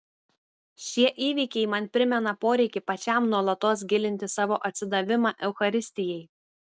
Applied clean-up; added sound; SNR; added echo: none; none; none; none.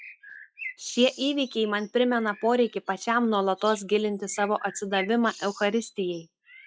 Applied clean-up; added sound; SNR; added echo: classical method log-MMSE.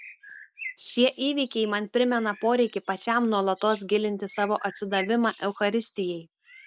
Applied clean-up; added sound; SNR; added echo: none; Bird; 19 dB; none.